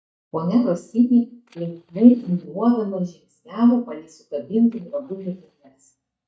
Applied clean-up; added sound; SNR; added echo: neural mask model DeepFilterNet 3.